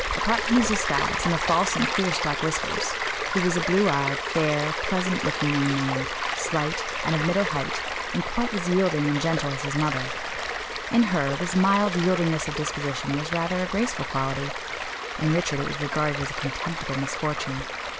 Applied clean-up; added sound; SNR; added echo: none; Stream; 3 dB; none.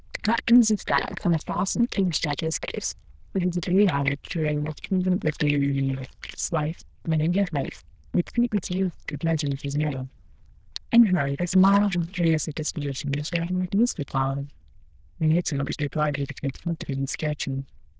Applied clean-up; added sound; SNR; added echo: neural diffusion model UNIVERSE++.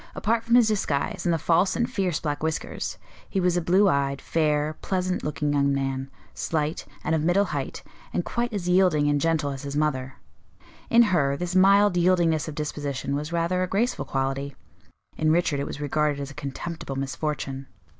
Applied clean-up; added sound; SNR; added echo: none; none; none; none.